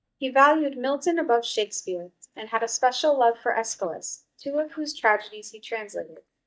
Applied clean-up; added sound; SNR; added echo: neural mask model DeepFilterNet 3.